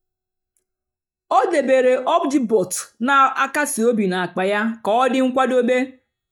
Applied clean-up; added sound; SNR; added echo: neural mask model DeepFilterNet 3.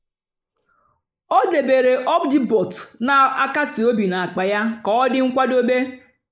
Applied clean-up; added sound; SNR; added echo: neural mask model Resemble Enhance denoiser.